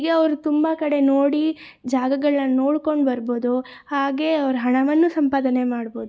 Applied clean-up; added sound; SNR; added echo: none; none; none; none.